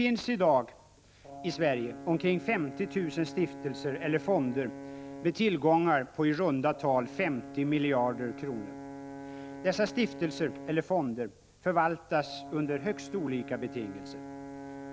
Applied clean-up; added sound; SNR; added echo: none; Brass instrument; 14 dB; none.